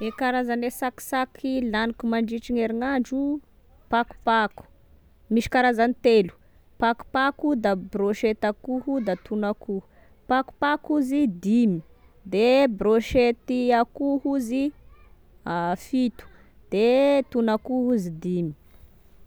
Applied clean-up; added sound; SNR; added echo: none; none; none; none.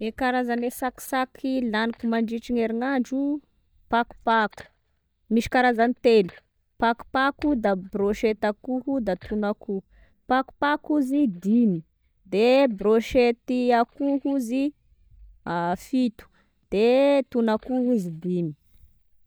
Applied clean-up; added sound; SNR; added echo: neural mask model DeepFilterNet 3.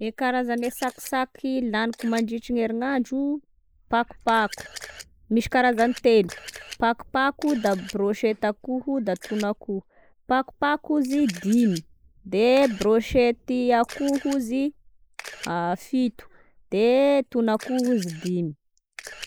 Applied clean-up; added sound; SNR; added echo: neural mask model Resemble Enhance denoiser.